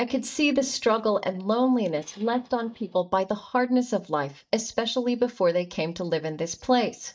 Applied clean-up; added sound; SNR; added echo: neural mask model DeepFilterNet 3.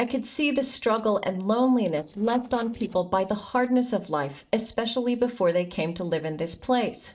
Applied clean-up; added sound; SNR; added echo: neural separator model SepFormer DNS4.